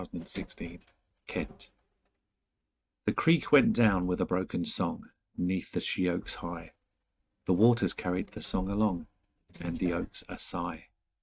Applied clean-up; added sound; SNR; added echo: neural mask model RNNoise.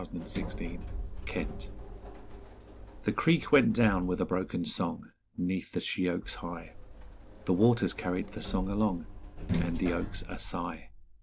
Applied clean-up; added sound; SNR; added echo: none; Sliding door; 8 dB; none.